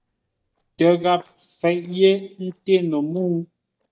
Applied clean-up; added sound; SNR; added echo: neural mask model DeepFilterNet 3.